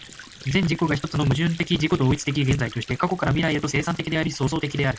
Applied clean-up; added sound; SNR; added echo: none; Sink (filling or washing) / Water; 20 dB; none.